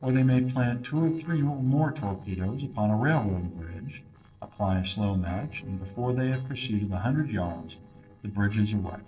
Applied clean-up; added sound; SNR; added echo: neural separator model SepFormer DNS4.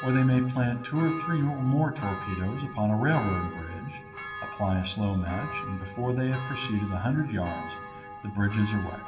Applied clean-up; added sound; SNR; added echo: none; Church bell; 12 dB; reverberation time 2.6 s.